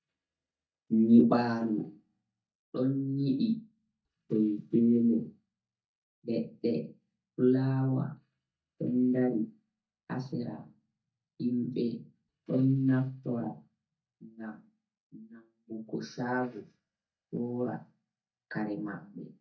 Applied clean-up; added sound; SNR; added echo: neural mask model DeepFilterNet 3.